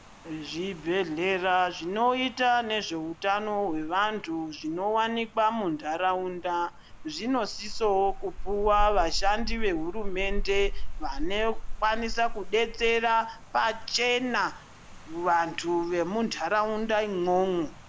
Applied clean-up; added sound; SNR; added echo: none; Rain; 6 dB; none.